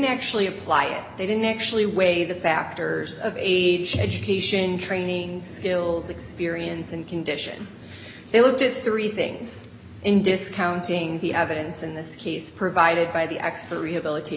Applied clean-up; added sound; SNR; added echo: none; none; none; none.